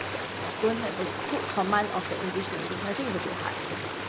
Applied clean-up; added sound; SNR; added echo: none; Stream; 2 dB; none.